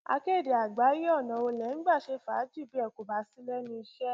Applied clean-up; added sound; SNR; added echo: none; none; none; none.